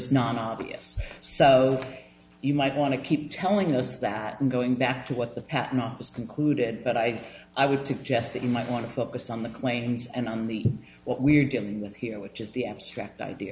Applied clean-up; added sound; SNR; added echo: none; none; none; none.